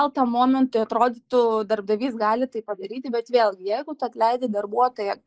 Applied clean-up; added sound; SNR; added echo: neural mask model Resemble Enhance denoiser.